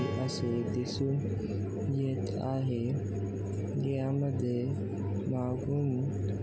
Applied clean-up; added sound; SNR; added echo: none; Strum; 16 dB; none.